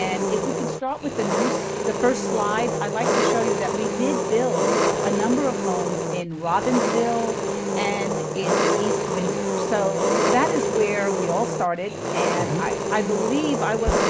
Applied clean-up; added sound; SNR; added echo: none; Engine; -2 dB; none.